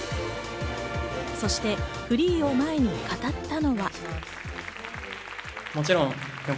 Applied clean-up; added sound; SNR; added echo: none; Applause; 9 dB; none.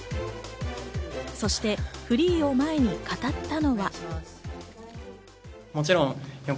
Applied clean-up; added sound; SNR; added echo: none; none; none; none.